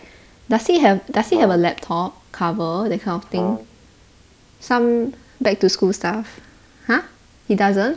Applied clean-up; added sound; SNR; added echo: none; Brass instrument; 9 dB; none.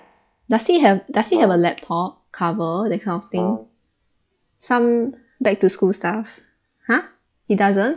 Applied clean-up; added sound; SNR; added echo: classical method log-MMSE.